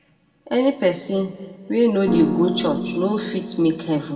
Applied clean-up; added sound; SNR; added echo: none; Piano; 4 dB; reverberation time 1.7 s.